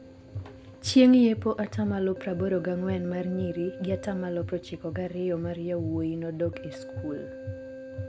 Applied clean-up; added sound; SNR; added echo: none; Keyboard (musical); 16 dB; none.